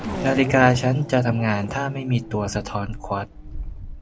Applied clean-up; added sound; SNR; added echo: none; Race car, auto racing / Accelerating, revving, vroom; 10 dB; none.